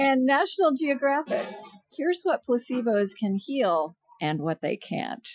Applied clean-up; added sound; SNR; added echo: classical method Wiener filter.